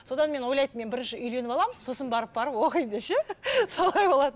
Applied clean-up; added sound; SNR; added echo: none; none; none; none.